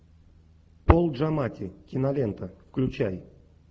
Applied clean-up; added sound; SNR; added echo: none; none; none; none.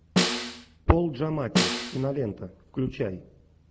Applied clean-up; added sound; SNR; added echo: none; Snare drum; -1 dB; none.